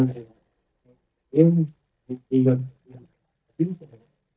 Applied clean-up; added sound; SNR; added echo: neural mask model DeepFilterNet 3.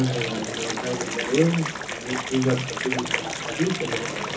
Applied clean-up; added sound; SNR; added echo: none; Water; 3 dB; reverberation time 0.3 s.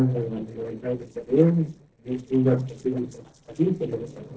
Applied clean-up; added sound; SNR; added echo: neural separator model SepFormer DNS4.